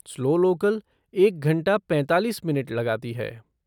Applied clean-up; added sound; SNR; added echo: none; none; none; none.